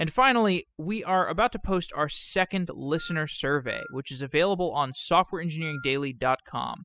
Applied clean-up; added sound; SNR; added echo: classical method spectral subtraction.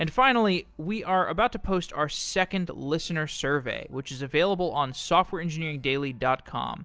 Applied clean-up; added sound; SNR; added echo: neural separator model SepFormer DNS4.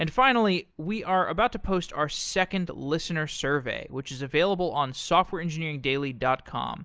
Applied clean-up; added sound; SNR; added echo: neural mask model Resemble Enhance denoiser.